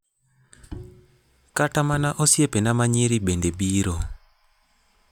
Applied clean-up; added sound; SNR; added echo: none; Bowed string instrument; 19 dB; none.